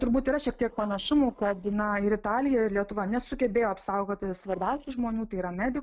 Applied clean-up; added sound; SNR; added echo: neural separator model SepFormer DNS4.